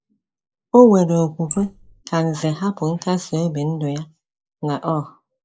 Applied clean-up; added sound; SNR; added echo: neural mask model Resemble Enhance denoiser.